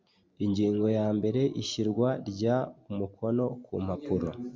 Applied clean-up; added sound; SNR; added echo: none; none; none; none.